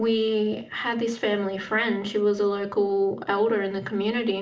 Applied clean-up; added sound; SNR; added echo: none; none; none; reverberation time 0.4 s.